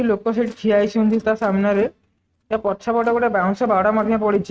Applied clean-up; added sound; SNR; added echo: neural mask model RNNoise.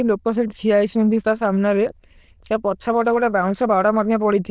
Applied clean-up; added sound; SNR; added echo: neural diffusion model UNIVERSE++.